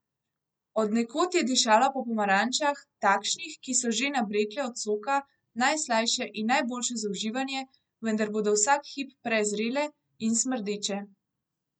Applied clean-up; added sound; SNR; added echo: none; none; none; none.